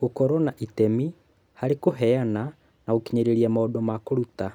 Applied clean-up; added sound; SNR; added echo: none; none; none; none.